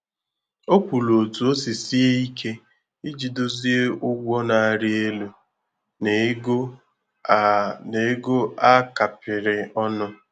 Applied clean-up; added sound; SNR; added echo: none; none; none; none.